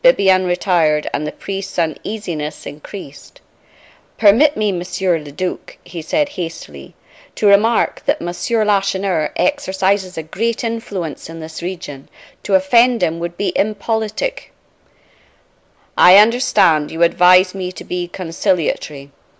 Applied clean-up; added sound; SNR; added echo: none; none; none; none.